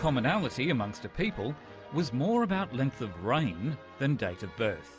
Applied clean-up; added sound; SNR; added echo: none; none; none; none.